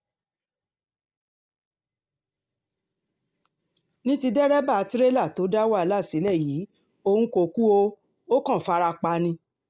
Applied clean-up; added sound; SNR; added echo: neural mask model DeepFilterNet 3.